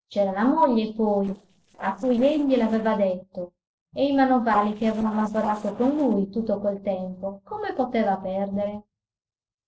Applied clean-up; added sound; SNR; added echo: neural separator model SepFormer DNS4.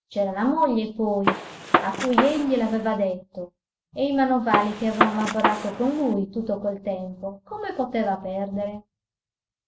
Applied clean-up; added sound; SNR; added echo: none; Gunshot, gunfire; 0 dB; none.